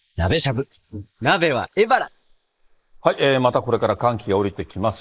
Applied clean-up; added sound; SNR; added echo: neural mask model Resemble Enhance denoiser.